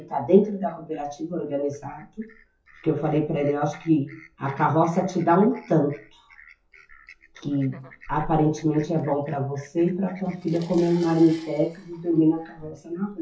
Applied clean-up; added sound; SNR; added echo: classical method WPE with log-MMSE.